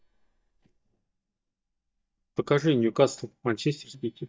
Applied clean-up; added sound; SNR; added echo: neural mask model DeepFilterNet 3.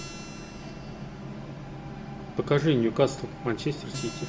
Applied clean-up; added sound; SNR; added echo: none; Acoustic guitar; 18 dB; reverberation time 0.8 s.